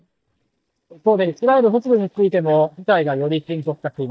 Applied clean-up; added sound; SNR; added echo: neural mask model DeepFilterNet 3.